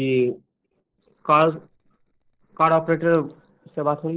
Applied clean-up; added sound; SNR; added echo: neural separator model SepFormer DNS4.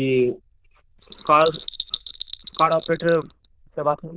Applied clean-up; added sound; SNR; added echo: neural diffusion model UNIVERSE++.